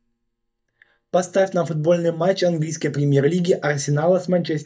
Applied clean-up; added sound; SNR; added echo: neural mask model DeepFilterNet 3.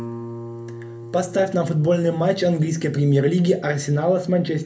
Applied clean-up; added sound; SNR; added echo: none; Guitar; 17 dB; reverberation time 0.3 s.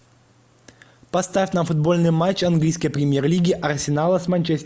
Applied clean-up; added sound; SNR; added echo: none; none; none; none.